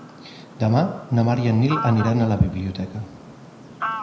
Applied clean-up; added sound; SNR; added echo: none; Fowl; 12 dB; reverberation time 0.8 s.